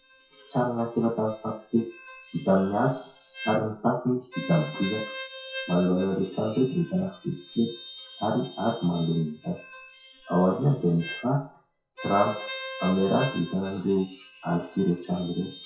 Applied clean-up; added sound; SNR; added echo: classical method WPE with log-MMSE.